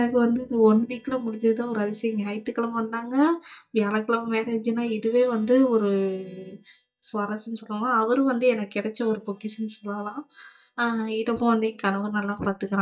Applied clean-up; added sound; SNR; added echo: neural mask model DeepFilterNet 3.